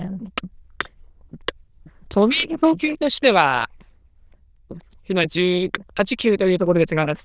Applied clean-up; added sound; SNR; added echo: neural diffusion model UNIVERSE++.